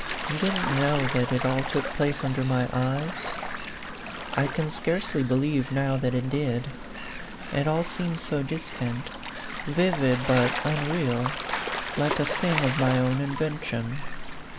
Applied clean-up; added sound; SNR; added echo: none; Gull, seagull / Waves, surf; 7 dB; none.